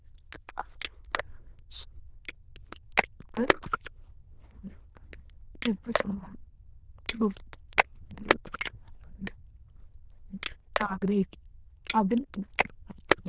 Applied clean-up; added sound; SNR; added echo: neural diffusion model UNIVERSE++.